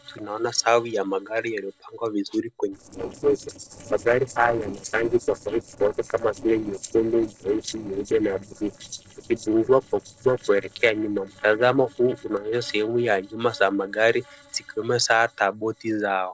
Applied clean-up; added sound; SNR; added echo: neural separator model SepFormer DNS4.